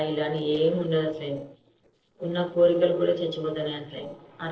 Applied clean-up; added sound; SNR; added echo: neural separator model SepFormer DNS4.